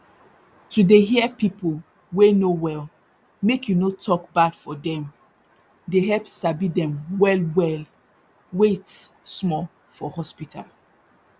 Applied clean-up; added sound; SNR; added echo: none; none; none; none.